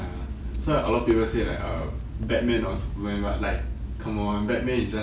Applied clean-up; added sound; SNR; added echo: none; none; none; none.